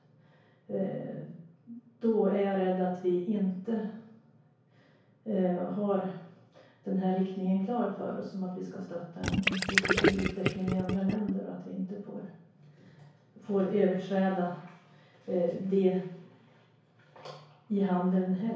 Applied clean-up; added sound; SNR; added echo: none; Gurgling; -2 dB; reverberation time 0.6 s.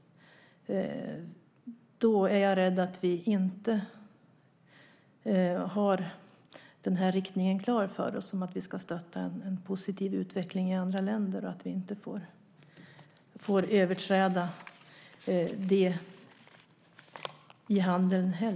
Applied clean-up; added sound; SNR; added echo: none; none; none; none.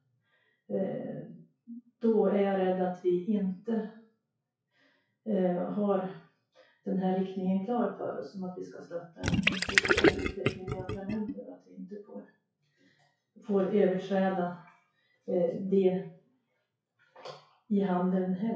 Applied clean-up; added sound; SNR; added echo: classical method WPE with log-MMSE.